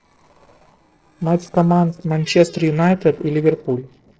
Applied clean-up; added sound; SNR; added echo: neural separator model SepFormer DNS4.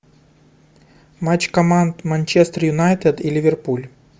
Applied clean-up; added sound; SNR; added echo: none; none; none; none.